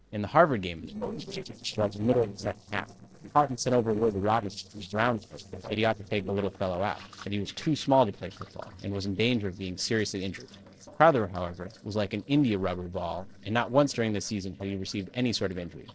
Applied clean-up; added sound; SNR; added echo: neural separator model SepFormer DNS4.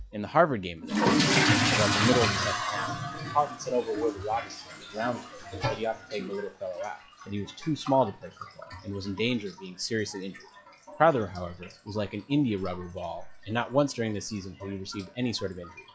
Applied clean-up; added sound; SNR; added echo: classical method log-MMSE.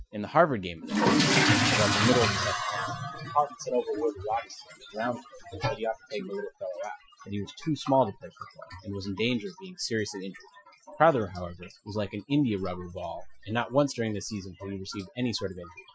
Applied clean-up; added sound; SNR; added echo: classical method Wiener filter.